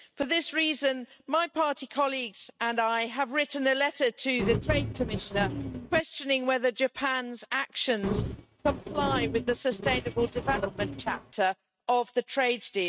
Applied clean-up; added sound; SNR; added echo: neural mask model RNNoise.